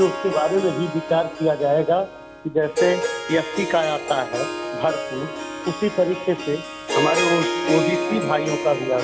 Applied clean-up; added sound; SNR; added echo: none; Harp; 4 dB; none.